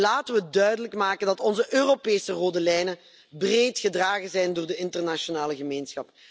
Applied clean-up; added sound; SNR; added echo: none; none; none; none.